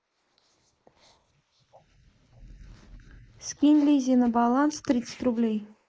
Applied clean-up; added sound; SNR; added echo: neural mask model Resemble Enhance denoiser.